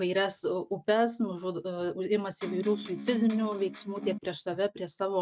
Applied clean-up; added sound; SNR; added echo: neural mask model RNNoise.